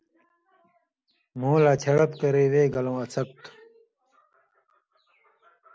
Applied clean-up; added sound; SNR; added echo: none; none; none; none.